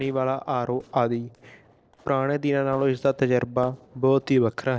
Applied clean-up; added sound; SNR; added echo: neural separator model SepFormer DNS4.